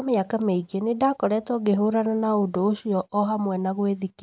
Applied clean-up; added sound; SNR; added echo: none; none; none; none.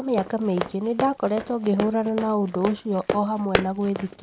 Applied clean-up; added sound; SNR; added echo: none; Run; 7 dB; none.